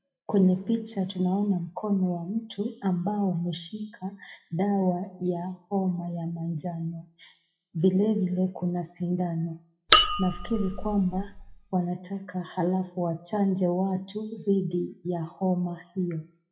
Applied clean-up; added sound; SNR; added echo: classical method WPE with log-MMSE.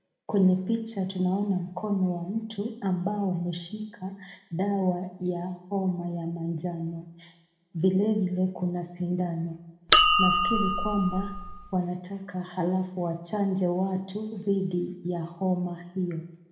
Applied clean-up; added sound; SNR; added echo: none; Chink, clink; -4 dB; reverberation time 0.8 s.